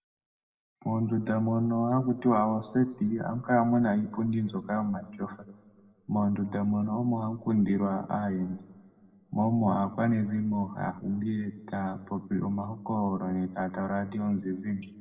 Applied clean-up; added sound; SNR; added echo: none; none; none; reverberation time 1.3 s.